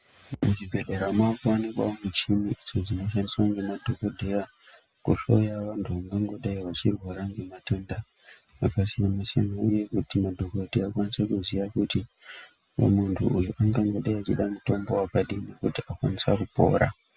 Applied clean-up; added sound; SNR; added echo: none; none; none; none.